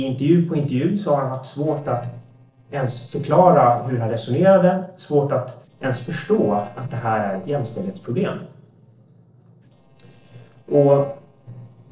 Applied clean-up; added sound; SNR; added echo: neural separator model SepFormer DNS4.